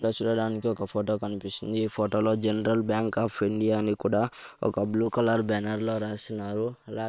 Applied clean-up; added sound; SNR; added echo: neural separator model SepFormer WHAM!.